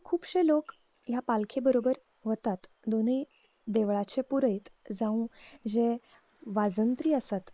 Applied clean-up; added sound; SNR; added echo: neural mask model Resemble Enhance denoiser.